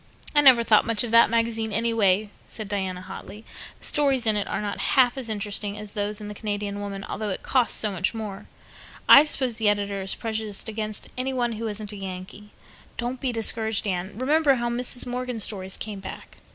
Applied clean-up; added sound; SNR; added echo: none; none; none; none.